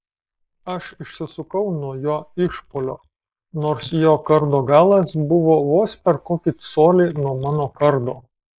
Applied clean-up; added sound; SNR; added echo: neural mask model Resemble Enhance denoiser.